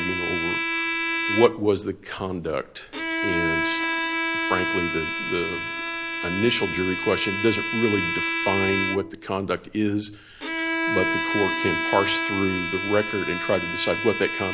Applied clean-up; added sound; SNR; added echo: none; Bowed string instrument; 1 dB; none.